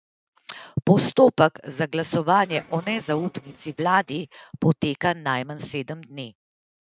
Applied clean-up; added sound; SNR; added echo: neural mask model RNNoise.